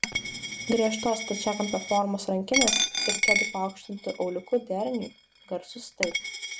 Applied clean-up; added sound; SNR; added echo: none; Coin (dropping); 1 dB; none.